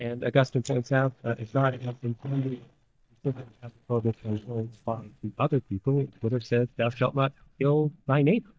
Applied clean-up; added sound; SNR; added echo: neural mask model DeepFilterNet 3.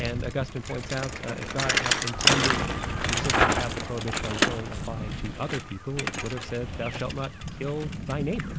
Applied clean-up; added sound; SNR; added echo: none; Bicycle; -5 dB; none.